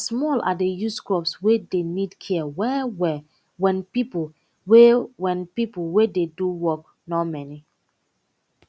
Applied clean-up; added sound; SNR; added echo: none; none; none; none.